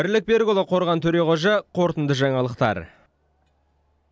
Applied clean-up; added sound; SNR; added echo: none; none; none; none.